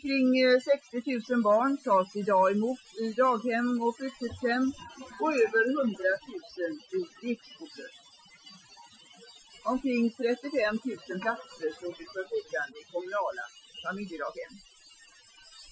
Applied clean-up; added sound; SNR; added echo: classical method Wiener filter.